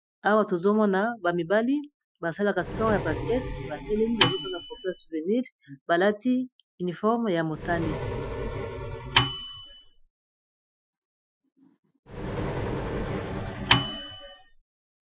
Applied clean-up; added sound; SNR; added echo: classical method Wiener filter.